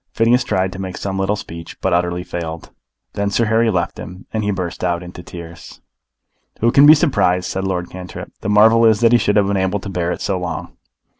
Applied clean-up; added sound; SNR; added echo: none; none; none; none.